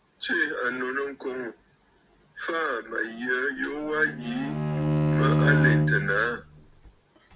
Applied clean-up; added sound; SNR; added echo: none; Bowed string instrument; -4 dB; none.